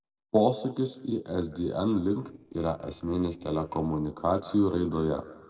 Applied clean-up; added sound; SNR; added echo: neural separator model SepFormer DNS4.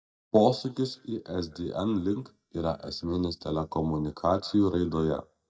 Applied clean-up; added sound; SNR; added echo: neural mask model DeepFilterNet 3.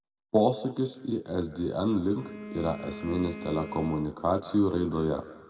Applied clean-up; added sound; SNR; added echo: none; Bowed string instrument; 14 dB; reverberation time 1.5 s.